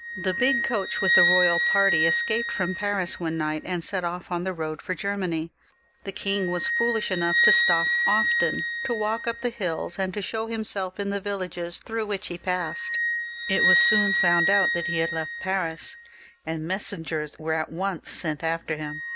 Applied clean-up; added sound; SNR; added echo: none; Wind instrument, woodwind instrument; 0 dB; none.